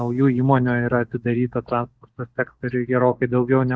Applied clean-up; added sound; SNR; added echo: neural mask model DeepFilterNet 3.